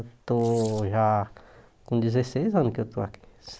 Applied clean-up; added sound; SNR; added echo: neural mask model Resemble Enhance denoiser.